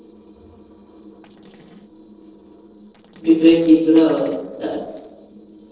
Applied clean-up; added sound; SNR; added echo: neural separator model SepFormer DNS4.